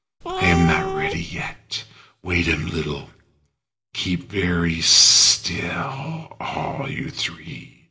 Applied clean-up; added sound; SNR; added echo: none; Cat; 4 dB; reverberation time 0.5 s.